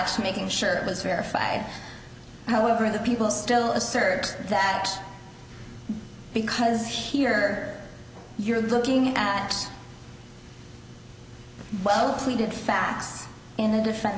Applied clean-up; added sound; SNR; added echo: none; none; none; none.